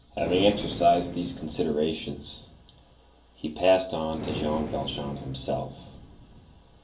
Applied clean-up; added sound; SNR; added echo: none; Breathing; 12 dB; reverberation time 0.2 s.